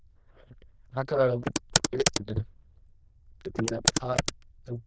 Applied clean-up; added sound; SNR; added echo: neural diffusion model UNIVERSE++.